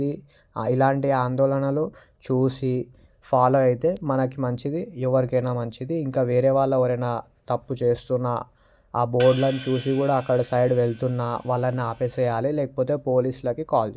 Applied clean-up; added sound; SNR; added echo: none; Hi-hat; 16 dB; none.